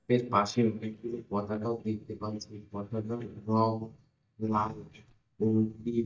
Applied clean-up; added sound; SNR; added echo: neural mask model DeepFilterNet 3.